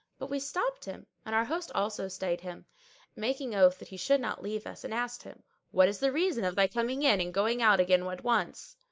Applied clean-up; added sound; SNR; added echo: neural mask model Resemble Enhance denoiser.